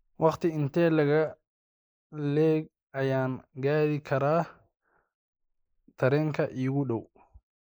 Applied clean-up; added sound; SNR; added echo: neural mask model Resemble Enhance denoiser.